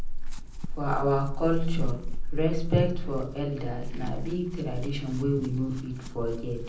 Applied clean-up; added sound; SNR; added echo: none; Chewing, mastication / Livestock, farm animals, working animals; 0 dB; reverberation time 0.6 s.